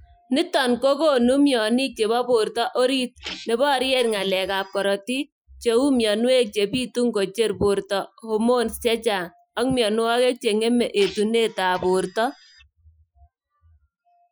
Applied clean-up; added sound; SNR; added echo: classical method Wiener filter.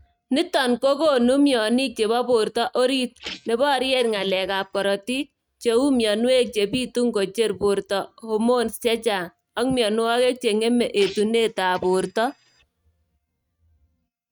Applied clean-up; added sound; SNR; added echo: neural mask model RNNoise.